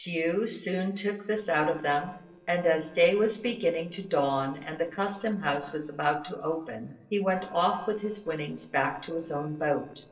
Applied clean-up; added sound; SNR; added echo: neural separator model SepFormer DNS4.